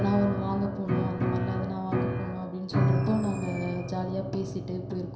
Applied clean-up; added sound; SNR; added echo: none; Piano; -1 dB; reverberation time 0.7 s.